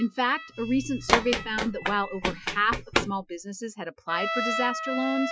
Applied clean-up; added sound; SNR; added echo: classical method Wiener filter.